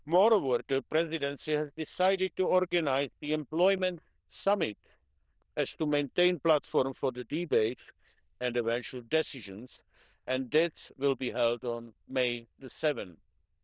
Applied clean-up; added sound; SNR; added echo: neural diffusion model UNIVERSE++.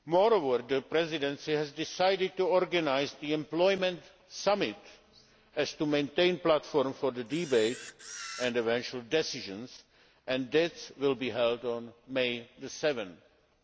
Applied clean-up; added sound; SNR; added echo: none; Camera; 13 dB; none.